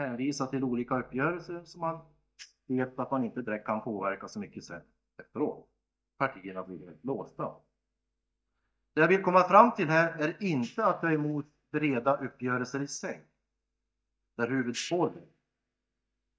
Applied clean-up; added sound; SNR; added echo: neural mask model DeepFilterNet 3.